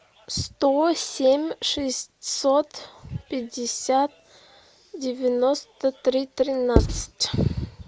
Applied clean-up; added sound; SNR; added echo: none; Writing; -4 dB; none.